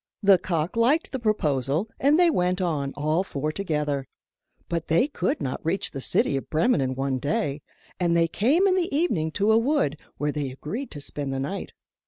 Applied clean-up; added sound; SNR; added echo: none; none; none; none.